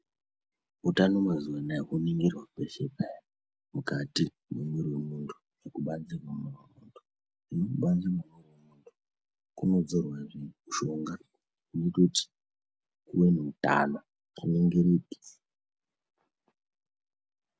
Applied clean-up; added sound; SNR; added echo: none; none; none; none.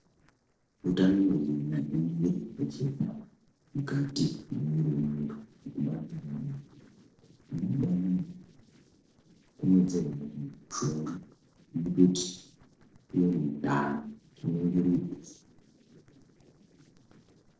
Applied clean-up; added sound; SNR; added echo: neural separator model SepFormer DNS4.